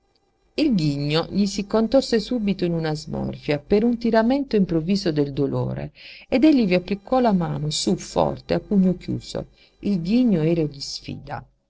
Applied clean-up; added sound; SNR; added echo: neural separator model SepFormer DNS4.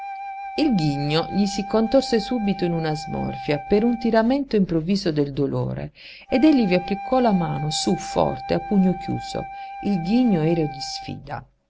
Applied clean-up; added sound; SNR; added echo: none; Wind instrument, woodwind instrument; 13 dB; none.